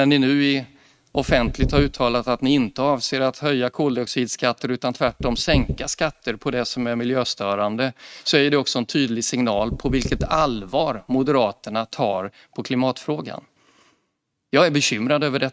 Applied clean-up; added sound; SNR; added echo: neural mask model RNNoise.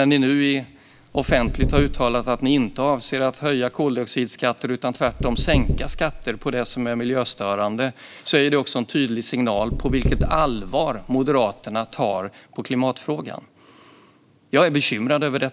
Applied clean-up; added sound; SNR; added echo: none; Knock / Wood; 5 dB; none.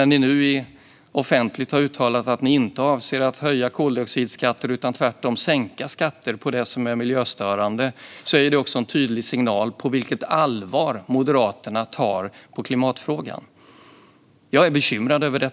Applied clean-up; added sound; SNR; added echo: none; none; none; none.